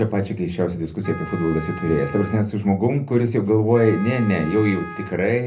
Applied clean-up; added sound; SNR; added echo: none; Wind instrument, woodwind instrument; 17 dB; reverberation time 0.3 s.